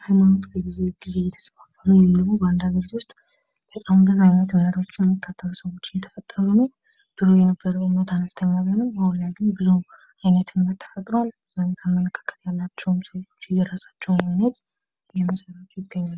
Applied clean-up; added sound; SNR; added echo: none; none; none; none.